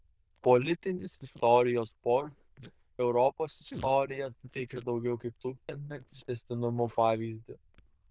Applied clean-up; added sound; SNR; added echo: neural diffusion model UNIVERSE++.